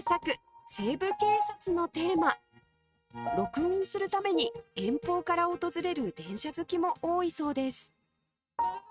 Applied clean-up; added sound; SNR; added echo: neural mask model RNNoise.